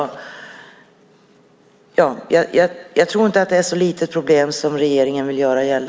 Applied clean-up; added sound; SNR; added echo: none; none; none; none.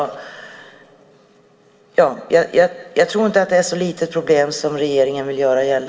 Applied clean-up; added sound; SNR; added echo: none; none; none; reverberation time 1.6 s.